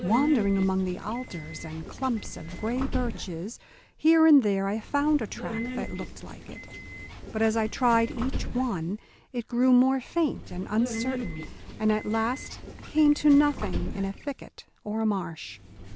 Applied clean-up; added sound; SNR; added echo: none; Subway, metro, underground; 9 dB; none.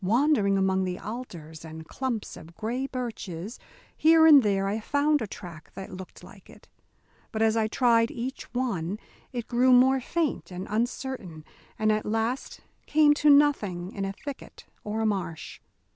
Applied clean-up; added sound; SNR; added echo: none; none; none; none.